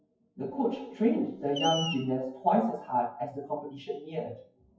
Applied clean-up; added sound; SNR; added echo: classical method WPE with log-MMSE.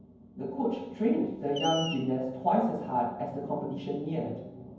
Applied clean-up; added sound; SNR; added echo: none; Screech; 14 dB; reverberation time 0.9 s.